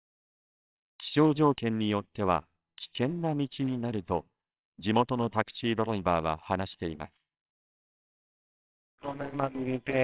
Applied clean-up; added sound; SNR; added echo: neural separator model SepFormer WHAMR!.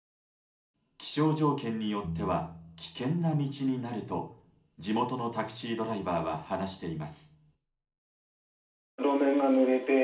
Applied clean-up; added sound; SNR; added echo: none; Piano; 12 dB; reverberation time 0.4 s.